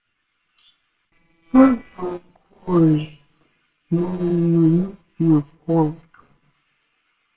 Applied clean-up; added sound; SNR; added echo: neural separator model SepFormer WHAMR!.